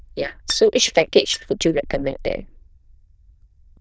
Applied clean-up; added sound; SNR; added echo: neural diffusion model UNIVERSE++.